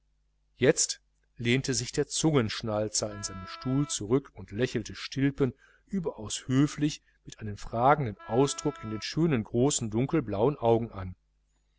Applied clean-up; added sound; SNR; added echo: none; Wind instrument, woodwind instrument; 19 dB; none.